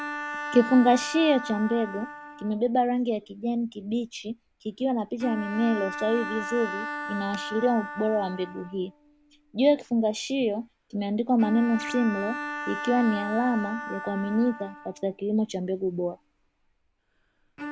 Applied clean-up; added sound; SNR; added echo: none; Bowed string instrument; 11 dB; none.